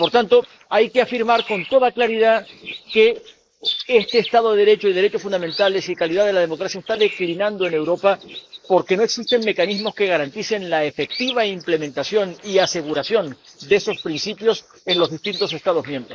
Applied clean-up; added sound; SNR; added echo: neural mask model Resemble Enhance denoiser.